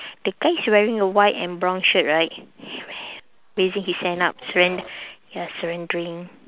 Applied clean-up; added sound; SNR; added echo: none; none; none; none.